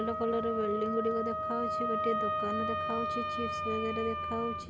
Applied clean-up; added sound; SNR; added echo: none; Wind instrument, woodwind instrument; 0 dB; none.